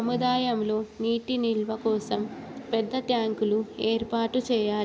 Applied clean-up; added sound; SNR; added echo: none; none; none; none.